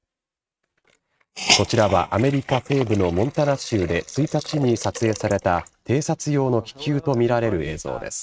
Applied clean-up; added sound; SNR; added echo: neural mask model RNNoise.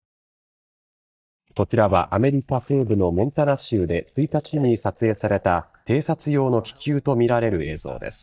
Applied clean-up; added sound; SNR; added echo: neural mask model DeepFilterNet 3.